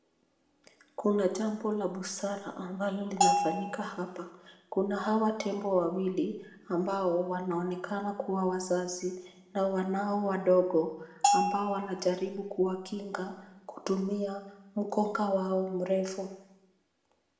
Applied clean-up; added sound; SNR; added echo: none; Bell; -2 dB; reverberation time 0.8 s.